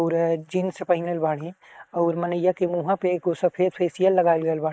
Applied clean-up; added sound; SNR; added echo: neural mask model Resemble Enhance denoiser.